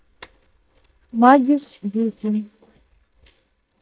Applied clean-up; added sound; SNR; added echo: neural mask model DeepFilterNet 3.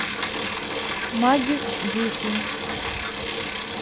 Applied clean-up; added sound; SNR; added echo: none; Bicycle; -5 dB; none.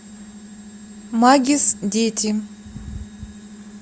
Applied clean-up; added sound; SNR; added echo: none; none; none; none.